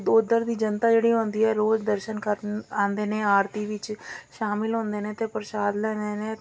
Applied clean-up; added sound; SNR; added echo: none; none; none; none.